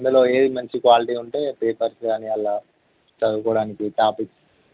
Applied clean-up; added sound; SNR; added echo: none; none; none; none.